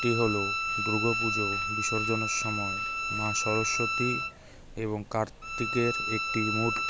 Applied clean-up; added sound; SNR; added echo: none; Bowed string instrument; 0 dB; none.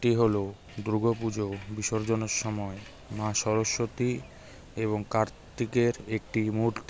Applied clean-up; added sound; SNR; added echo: none; none; none; none.